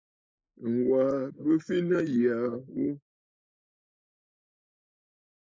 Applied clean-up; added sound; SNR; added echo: neural mask model Resemble Enhance denoiser.